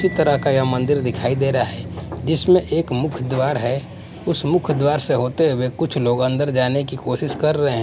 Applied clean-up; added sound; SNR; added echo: none; Mallet percussion; 18 dB; none.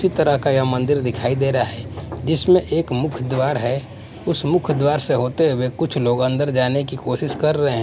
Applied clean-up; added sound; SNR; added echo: none; none; none; none.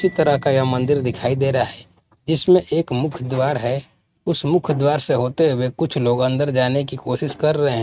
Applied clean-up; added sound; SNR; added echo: neural mask model RNNoise.